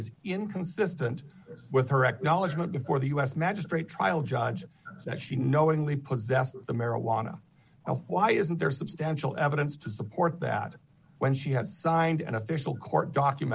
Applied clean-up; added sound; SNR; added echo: none; none; none; none.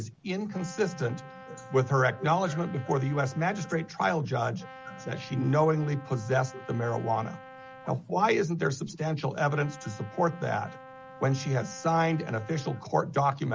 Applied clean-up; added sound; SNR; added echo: none; Brass instrument; 18 dB; none.